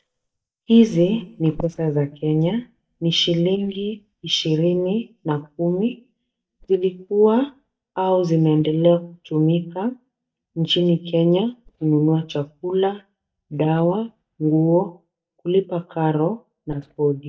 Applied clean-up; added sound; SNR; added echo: neural mask model DeepFilterNet 3.